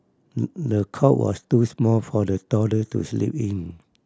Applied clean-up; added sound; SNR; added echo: none; none; none; none.